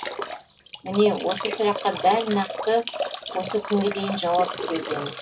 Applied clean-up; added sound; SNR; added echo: none; Drip / Trickle, dribble / Bathtub (filling or washing); 7 dB; reverberation time 0.2 s.